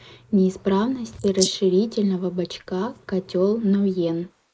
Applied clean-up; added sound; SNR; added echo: neural mask model Resemble Enhance denoiser.